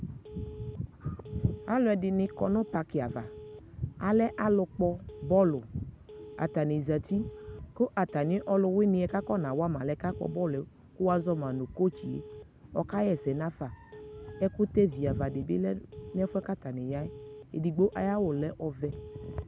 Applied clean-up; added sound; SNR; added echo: none; Telephone; 19 dB; none.